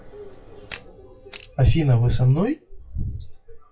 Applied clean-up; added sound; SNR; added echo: classical method WPE with log-MMSE.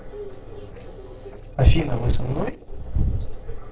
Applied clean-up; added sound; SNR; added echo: neural separator model SepFormer DNS4.